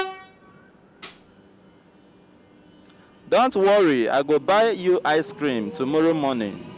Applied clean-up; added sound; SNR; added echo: none; Train + Tambourine; 14 dB; none.